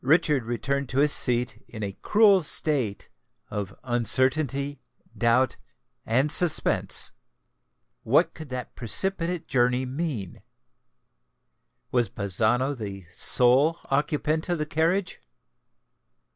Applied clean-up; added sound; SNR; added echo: none; none; none; none.